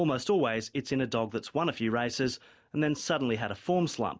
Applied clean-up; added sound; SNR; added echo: none; none; none; none.